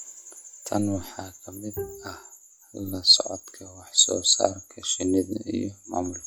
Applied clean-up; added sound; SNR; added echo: classical method log-MMSE.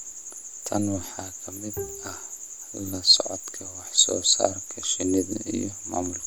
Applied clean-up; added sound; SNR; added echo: none; Bowed string instrument; 13 dB; none.